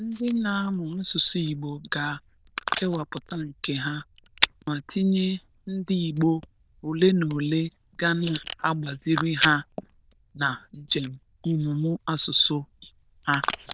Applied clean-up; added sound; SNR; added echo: neural diffusion model UNIVERSE++.